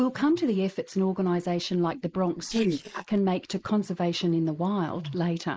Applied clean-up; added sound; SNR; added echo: neural mask model Resemble Enhance denoiser.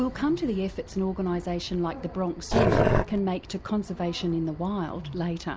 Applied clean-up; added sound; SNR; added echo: none; Growling; -5 dB; none.